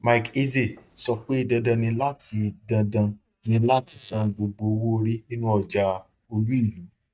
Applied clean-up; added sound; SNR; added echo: neural mask model DeepFilterNet 3.